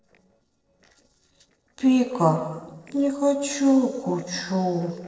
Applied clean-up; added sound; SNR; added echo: neural separator model SepFormer DNS4.